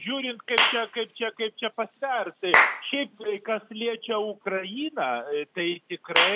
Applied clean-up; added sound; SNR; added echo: none; Clapping / Chirp, tweet; -1 dB; none.